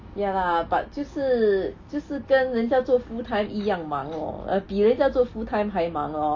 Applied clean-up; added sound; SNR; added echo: none; none; none; none.